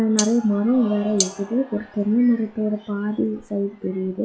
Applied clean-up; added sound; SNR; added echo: classical method log-MMSE.